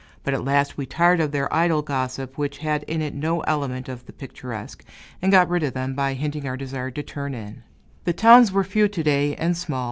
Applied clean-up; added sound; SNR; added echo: none; none; none; none.